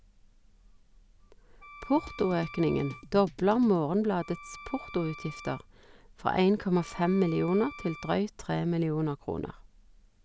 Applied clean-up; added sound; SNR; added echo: none; Drum kit + Wind instrument, woodwind instrument; 18 dB; none.